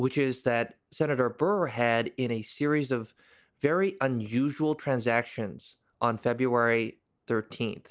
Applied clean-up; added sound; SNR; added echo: none; none; none; none.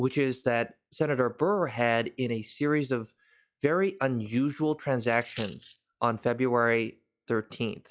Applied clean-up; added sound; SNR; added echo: classical method log-MMSE.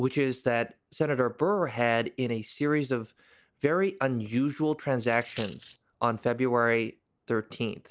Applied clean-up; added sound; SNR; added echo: none; Coin (dropping); 11 dB; none.